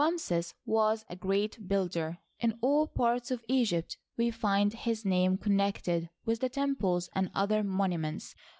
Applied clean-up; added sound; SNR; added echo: none; none; none; none.